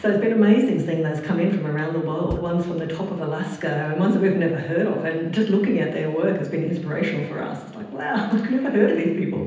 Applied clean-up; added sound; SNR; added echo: none; Bass drum; 17 dB; reverberation time 0.9 s.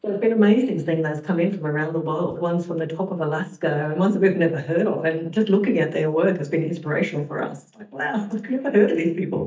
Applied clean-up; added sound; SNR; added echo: neural mask model DeepFilterNet 3.